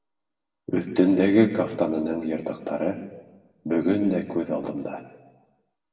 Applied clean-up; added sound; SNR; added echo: none; none; none; reverberation time 1.1 s.